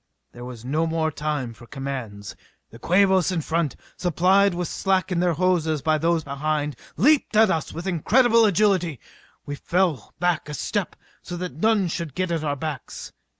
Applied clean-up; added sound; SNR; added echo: none; none; none; none.